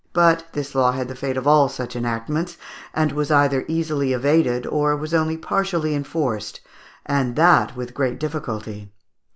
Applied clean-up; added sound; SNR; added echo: none; none; none; none.